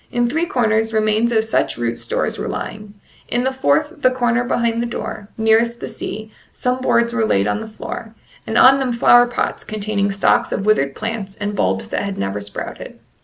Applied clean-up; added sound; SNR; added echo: none; none; none; none.